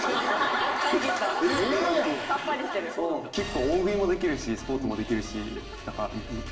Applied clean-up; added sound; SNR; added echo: none; none; none; reverberation time 0.9 s.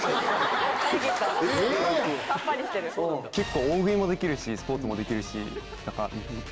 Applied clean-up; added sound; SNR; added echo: none; none; none; none.